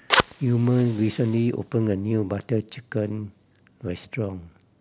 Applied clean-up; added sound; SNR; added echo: none; Fire; 7 dB; none.